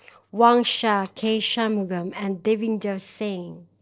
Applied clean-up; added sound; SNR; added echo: neural separator model SepFormer DNS4.